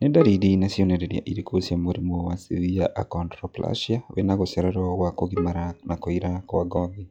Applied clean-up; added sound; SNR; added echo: classical method log-MMSE.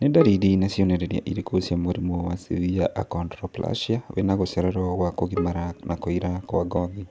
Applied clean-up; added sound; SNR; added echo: none; Bowed string instrument; 14 dB; none.